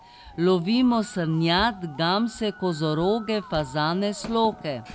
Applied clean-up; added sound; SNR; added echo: none; Walk, footsteps + Musical instrument; 18 dB; none.